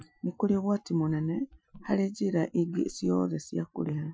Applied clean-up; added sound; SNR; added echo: classical method Wiener filter.